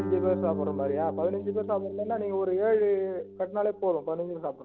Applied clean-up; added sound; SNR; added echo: none; Guitar; 8 dB; none.